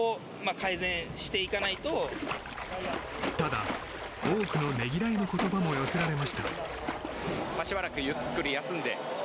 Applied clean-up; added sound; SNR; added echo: none; Splash, splatter; 6 dB; none.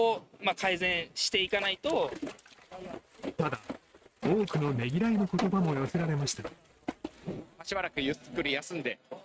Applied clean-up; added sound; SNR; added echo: neural mask model RNNoise.